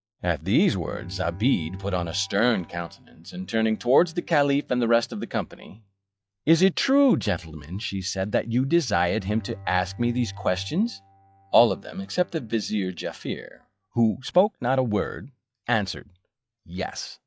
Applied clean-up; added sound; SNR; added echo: classical method log-MMSE.